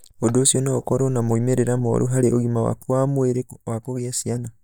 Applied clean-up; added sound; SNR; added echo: neural mask model DeepFilterNet 3.